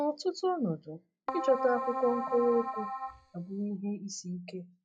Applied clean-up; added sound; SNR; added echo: classical method log-MMSE.